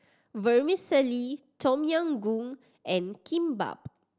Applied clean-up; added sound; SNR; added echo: none; none; none; none.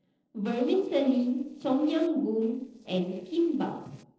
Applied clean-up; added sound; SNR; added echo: neural separator model SepFormer DNS4.